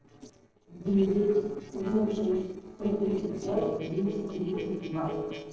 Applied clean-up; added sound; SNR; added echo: neural separator model SepFormer DNS4.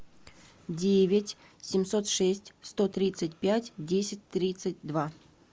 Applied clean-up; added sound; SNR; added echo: none; none; none; none.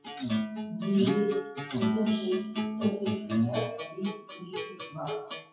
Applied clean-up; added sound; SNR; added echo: classical method WPE with log-MMSE.